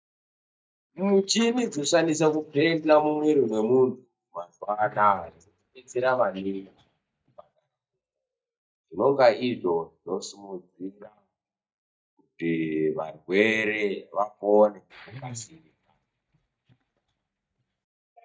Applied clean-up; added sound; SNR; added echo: neural mask model DeepFilterNet 3.